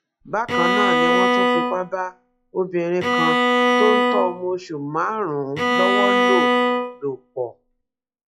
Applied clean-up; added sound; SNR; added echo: classical method log-MMSE.